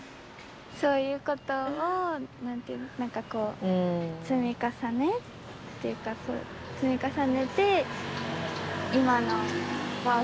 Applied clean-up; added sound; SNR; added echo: none; none; none; none.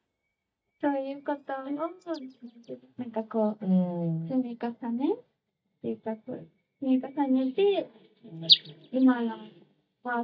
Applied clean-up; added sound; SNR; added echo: neural mask model DeepFilterNet 3.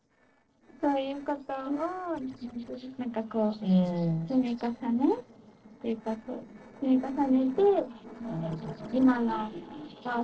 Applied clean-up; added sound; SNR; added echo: neural separator model SepFormer DNS4.